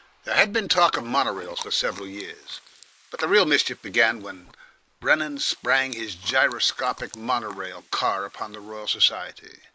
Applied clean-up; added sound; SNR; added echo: neural mask model Resemble Enhance denoiser.